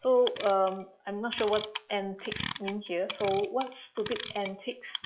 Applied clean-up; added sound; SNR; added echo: classical method log-MMSE.